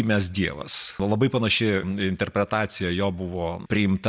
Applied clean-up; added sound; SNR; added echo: none; none; none; none.